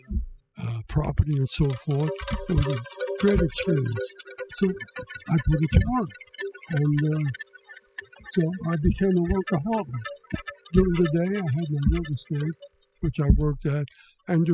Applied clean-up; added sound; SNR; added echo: classical method spectral subtraction.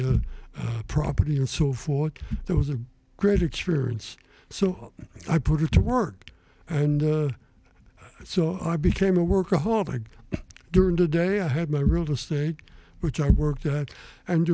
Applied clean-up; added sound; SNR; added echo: none; none; none; none.